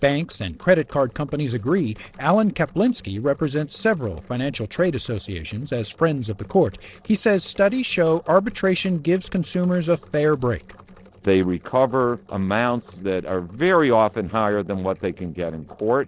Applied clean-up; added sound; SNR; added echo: neural separator model SepFormer DNS4.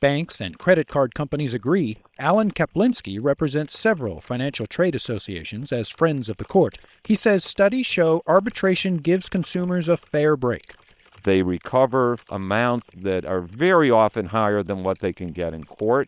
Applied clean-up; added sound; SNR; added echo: neural separator model SepFormer WHAM!.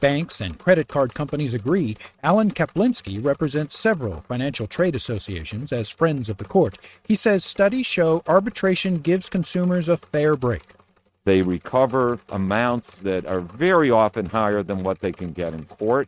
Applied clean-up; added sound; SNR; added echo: neural mask model RNNoise.